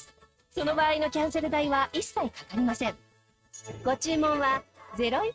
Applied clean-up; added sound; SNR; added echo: neural mask model RNNoise.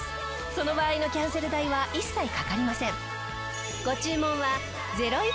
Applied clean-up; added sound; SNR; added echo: none; none; none; none.